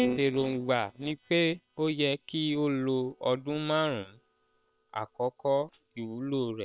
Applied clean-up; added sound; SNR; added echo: neural separator model SepFormer WHAM!.